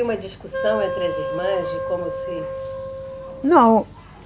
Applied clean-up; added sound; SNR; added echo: none; Wind instrument, woodwind instrument; 6 dB; none.